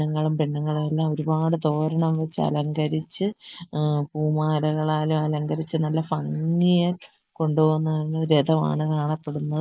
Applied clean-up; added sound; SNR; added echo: neural mask model Resemble Enhance denoiser.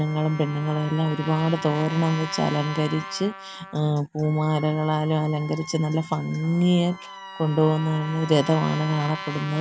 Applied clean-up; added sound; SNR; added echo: none; Wind instrument, woodwind instrument + Trumpet; 13 dB; none.